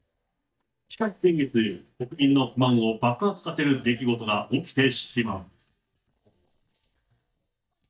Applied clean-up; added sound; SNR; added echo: neural mask model DeepFilterNet 3.